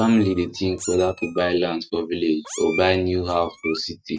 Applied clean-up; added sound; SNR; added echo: neural mask model RNNoise.